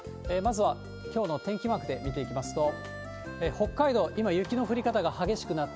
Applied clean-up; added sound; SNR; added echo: none; none; none; none.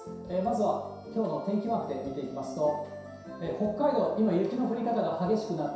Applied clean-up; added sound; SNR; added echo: none; none; none; reverberation time 0.7 s.